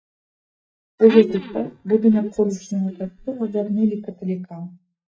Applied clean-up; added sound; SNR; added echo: neural mask model DeepFilterNet 3.